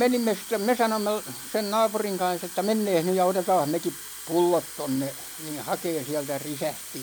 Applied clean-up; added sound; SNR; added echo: none; Fill (with liquid) / Water tap, faucet; 13 dB; none.